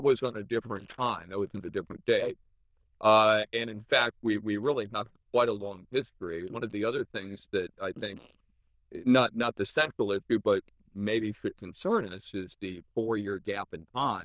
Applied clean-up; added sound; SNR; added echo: neural diffusion model UNIVERSE++.